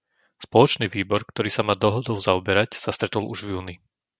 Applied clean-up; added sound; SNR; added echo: none; none; none; none.